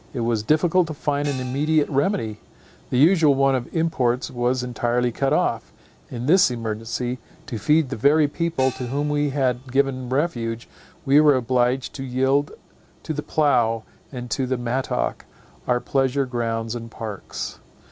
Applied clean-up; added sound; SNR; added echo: none; Gong; 20 dB; none.